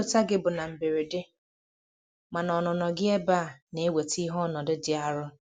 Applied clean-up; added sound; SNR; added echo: none; none; none; none.